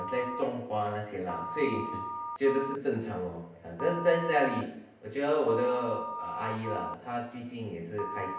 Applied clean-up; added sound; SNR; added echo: none; Telephone; 8 dB; reverberation time 0.8 s.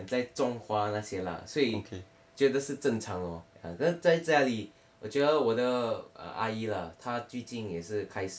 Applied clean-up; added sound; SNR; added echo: none; none; none; none.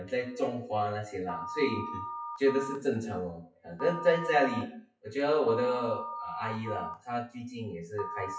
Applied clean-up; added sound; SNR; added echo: classical method WPE with log-MMSE.